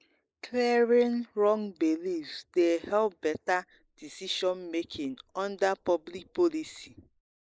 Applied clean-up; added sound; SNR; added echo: neural mask model Resemble Enhance denoiser.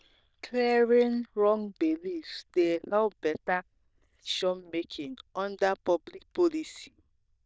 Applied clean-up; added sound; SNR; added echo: neural diffusion model UNIVERSE++.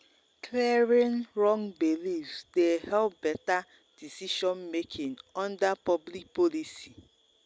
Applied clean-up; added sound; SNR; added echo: none; none; none; none.